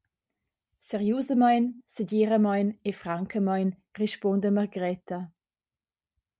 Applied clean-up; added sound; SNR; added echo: none; none; none; none.